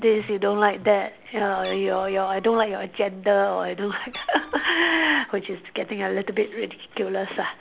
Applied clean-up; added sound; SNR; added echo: none; Meow; 19 dB; none.